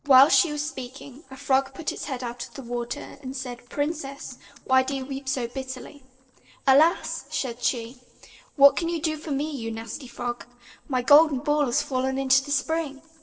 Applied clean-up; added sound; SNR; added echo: neural separator model SepFormer DNS4.